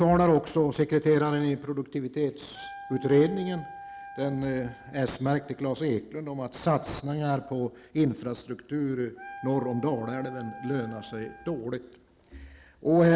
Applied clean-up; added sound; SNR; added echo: none; Wind instrument, woodwind instrument; 17 dB; none.